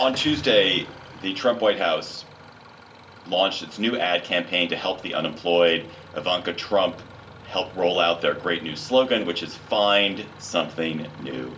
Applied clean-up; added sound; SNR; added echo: none; Idling / Engine starting; 19 dB; reverberation time 0.2 s.